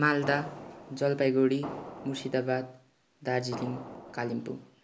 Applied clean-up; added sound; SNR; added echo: none; Fireworks; 13 dB; none.